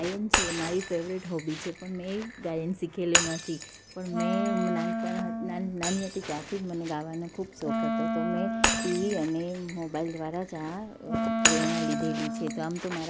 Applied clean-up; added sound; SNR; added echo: none; Wind instrument, woodwind instrument + Shatter; -1 dB; none.